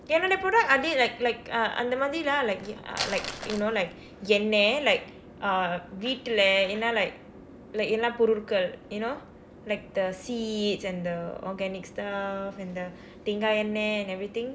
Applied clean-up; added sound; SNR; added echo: none; Crumpling, crinkling; 10 dB; none.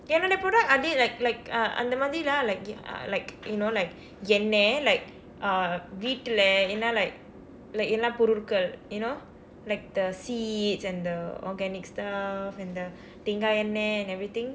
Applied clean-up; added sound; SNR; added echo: none; none; none; none.